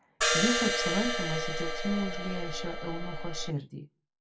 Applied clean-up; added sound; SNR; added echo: none; Crash cymbal; -4 dB; reverberation time 0.2 s.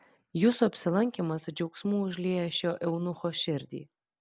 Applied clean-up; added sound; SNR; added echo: none; none; none; none.